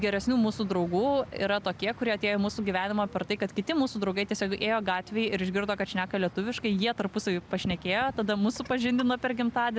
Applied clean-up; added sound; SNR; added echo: none; none; none; none.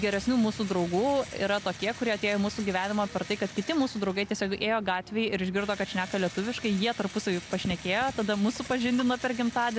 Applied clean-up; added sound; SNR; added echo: none; Engine / Drill; 17 dB; none.